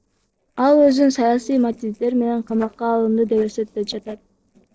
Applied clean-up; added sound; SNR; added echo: neural separator model SepFormer DNS4.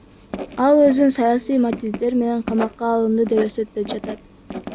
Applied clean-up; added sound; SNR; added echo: none; Writing; 13 dB; none.